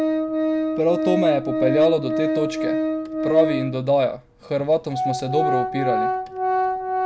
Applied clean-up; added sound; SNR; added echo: none; Organ; 0 dB; none.